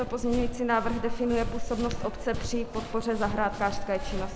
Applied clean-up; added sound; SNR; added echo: none; Run; 4 dB; none.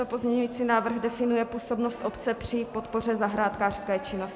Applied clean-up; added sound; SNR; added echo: none; none; none; none.